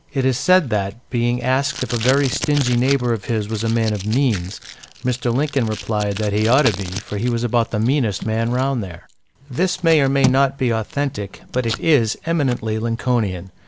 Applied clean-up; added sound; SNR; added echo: none; Packing tape, duct tape; 13 dB; none.